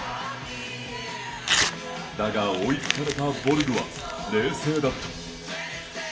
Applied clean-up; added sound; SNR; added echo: none; Crumpling, crinkling / Tearing; 6 dB; reverberation time 0.6 s.